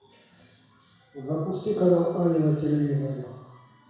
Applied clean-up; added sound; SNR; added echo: none; none; none; reverberation time 1.1 s.